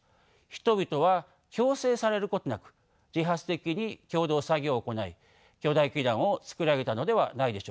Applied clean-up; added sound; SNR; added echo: none; none; none; none.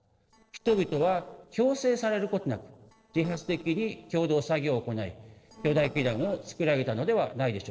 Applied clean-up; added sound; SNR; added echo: neural separator model SepFormer DNS4.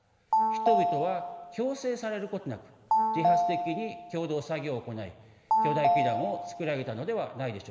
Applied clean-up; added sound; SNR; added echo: none; Telephone; -3 dB; reverberation time 1.7 s.